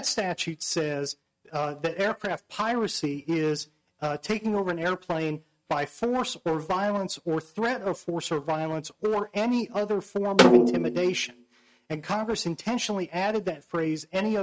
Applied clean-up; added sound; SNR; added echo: neural mask model RNNoise.